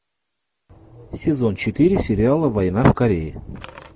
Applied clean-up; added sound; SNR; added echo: none; none; none; none.